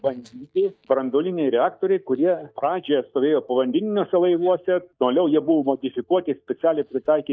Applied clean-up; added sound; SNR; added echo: neural mask model DeepFilterNet 3.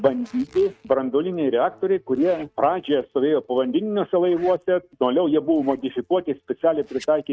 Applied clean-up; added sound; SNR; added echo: neural mask model RNNoise.